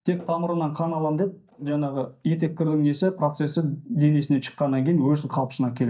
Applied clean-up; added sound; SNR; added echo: neural mask model DeepFilterNet 3.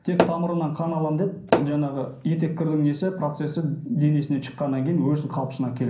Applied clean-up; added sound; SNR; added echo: none; Tap / Hammer; 3 dB; reverberation time 0.6 s.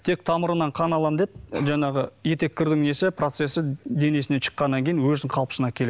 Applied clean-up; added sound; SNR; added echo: none; none; none; none.